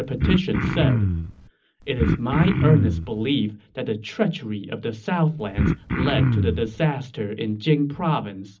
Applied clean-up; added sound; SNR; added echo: none; Cough; -2 dB; reverberation time 0.4 s.